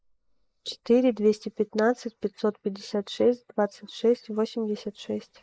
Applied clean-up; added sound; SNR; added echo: neural mask model Resemble Enhance denoiser.